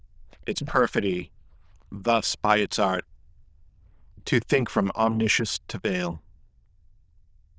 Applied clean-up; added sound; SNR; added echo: neural diffusion model UNIVERSE++.